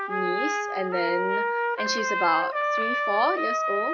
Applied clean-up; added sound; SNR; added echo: none; Trumpet; -2 dB; none.